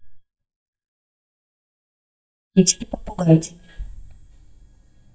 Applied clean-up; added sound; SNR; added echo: neural mask model DeepFilterNet 3.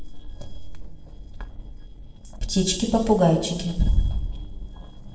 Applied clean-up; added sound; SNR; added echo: neural separator model SepFormer DNS4.